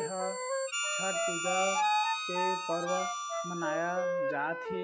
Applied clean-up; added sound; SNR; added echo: classical method log-MMSE.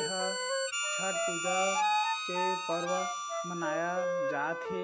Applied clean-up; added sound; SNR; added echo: none; Wind instrument, woodwind instrument + Harmonica; -4 dB; none.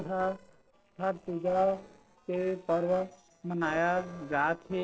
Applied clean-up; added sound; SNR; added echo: neural separator model SepFormer DNS4.